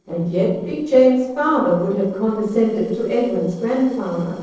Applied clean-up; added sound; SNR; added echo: neural separator model SepFormer DNS4.